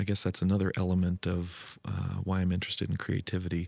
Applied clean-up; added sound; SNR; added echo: none; none; none; none.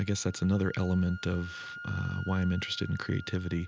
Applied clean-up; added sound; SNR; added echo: none; Wind instrument, woodwind instrument; 15 dB; none.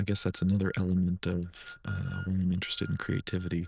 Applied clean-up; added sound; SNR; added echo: neural diffusion model UNIVERSE++.